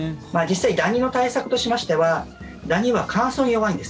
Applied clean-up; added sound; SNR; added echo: none; none; none; none.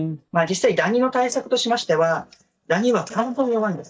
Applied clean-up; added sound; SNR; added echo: neural mask model DeepFilterNet 3.